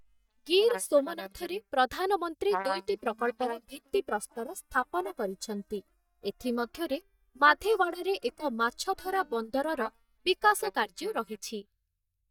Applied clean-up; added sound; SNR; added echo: neural mask model DeepFilterNet 3.